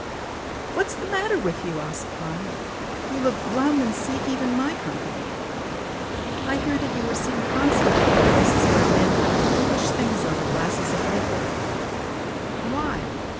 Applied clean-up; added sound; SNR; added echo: none; Ocean; -4 dB; none.